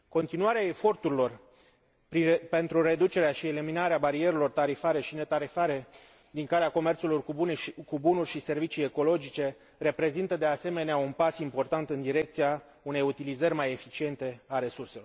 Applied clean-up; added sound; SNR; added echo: none; none; none; none.